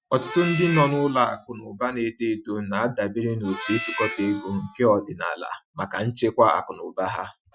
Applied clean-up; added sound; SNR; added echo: classical method Wiener filter.